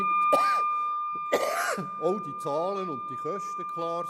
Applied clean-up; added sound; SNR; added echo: none; Wind instrument, woodwind instrument; -2 dB; none.